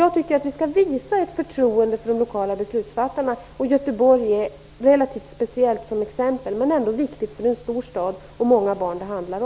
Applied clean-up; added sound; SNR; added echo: none; none; none; none.